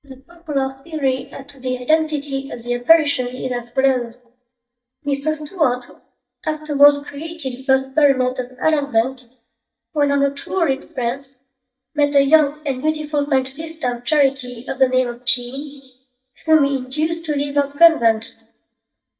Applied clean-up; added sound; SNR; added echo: neural mask model DeepFilterNet 3.